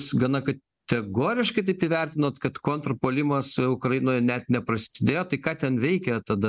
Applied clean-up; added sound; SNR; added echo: none; none; none; none.